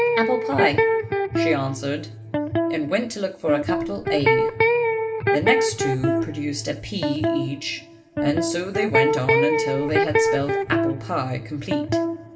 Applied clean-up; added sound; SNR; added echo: none; Electric guitar; -4 dB; reverberation time 0.4 s.